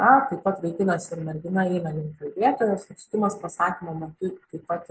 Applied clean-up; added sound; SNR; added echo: none; none; none; none.